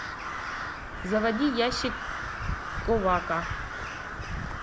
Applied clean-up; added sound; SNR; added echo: none; Crow; 3 dB; none.